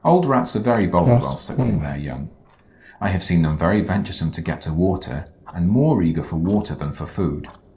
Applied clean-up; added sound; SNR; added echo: neural separator model SepFormer DNS4.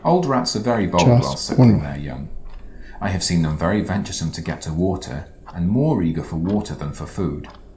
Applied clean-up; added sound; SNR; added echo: none; Clock; 2 dB; reverberation time 0.5 s.